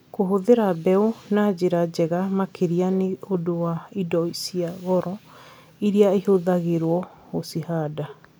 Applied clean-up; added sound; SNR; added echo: none; none; none; none.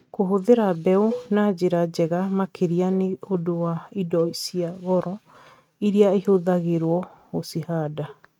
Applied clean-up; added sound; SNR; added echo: neural mask model RNNoise.